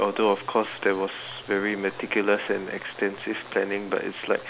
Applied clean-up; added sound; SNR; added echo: none; Applause; 20 dB; none.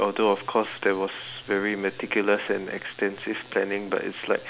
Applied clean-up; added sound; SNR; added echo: none; none; none; none.